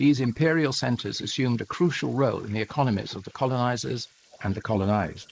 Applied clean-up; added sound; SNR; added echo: neural mask model Resemble Enhance denoiser.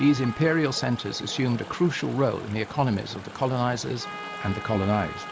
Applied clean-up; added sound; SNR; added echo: none; Chatter / Stream + Trumpet; 13 dB; none.